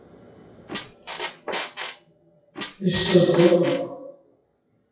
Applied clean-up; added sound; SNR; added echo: classical method WPE with log-MMSE.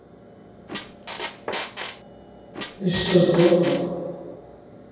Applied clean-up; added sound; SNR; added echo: none; Squeak; 8 dB; reverberation time 2.0 s.